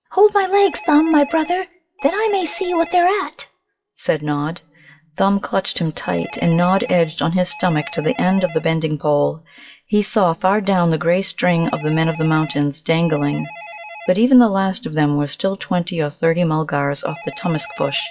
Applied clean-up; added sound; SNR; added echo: classical method WPE with log-MMSE.